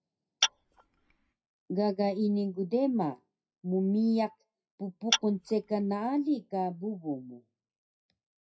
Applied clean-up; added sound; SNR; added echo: classical method WPE with log-MMSE.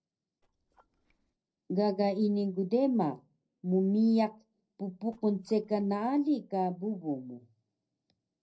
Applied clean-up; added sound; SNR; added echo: neural separator model SepFormer DNS4.